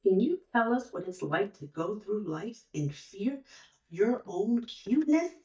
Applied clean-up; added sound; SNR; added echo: neural mask model DeepFilterNet 3.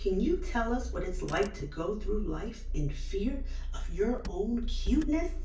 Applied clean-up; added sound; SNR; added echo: none; Engine / Car; 1 dB; reverberation time 0.3 s.